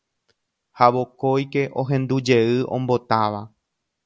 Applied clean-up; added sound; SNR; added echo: none; none; none; none.